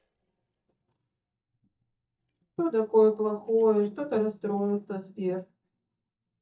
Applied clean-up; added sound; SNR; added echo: neural mask model DeepFilterNet 3.